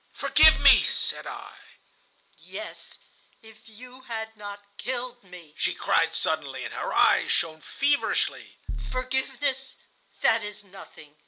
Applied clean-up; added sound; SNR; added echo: none; Bass drum; -2 dB; none.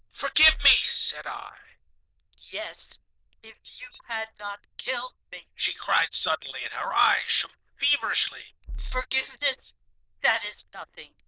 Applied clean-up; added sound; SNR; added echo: neural diffusion model UNIVERSE++.